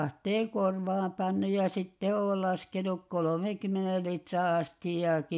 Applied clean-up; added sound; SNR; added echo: none; none; none; none.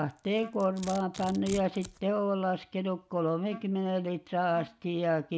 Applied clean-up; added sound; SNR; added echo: none; Wind instrument, woodwind instrument + Domestic sounds, home sounds; 20 dB; none.